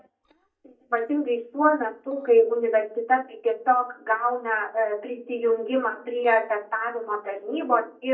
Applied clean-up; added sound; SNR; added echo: neural mask model DeepFilterNet 3.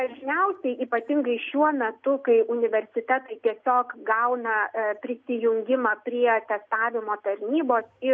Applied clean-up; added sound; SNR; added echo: none; none; none; none.